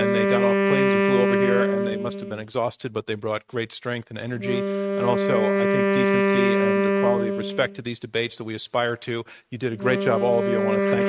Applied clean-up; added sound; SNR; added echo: neural mask model RNNoise.